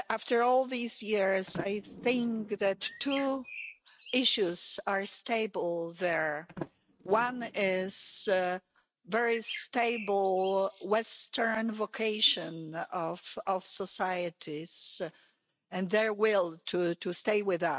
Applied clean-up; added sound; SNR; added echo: neural mask model RNNoise.